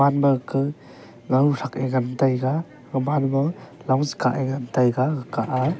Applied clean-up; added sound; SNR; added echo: none; none; none; none.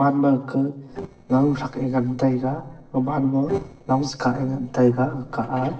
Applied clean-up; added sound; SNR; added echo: neural separator model SepFormer DNS4.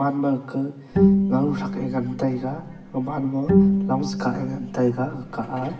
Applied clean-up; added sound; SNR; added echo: none; Bowed string instrument; -2 dB; reverberation time 0.9 s.